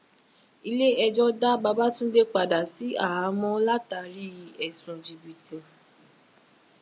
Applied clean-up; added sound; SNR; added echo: none; none; none; none.